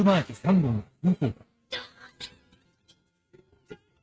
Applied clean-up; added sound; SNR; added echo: neural mask model RNNoise.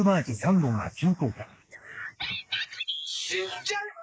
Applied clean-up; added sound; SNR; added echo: neural mask model Resemble Enhance denoiser.